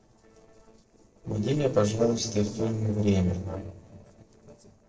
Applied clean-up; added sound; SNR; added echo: neural separator model SepFormer DNS4.